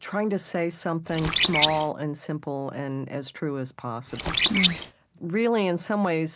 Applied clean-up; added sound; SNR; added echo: none; Bird; -2 dB; none.